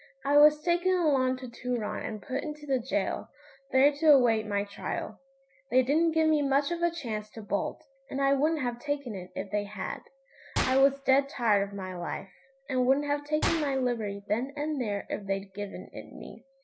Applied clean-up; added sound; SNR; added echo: none; Gunshot, gunfire; 11 dB; none.